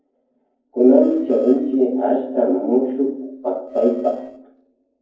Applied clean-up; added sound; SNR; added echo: neural separator model SepFormer DNS4.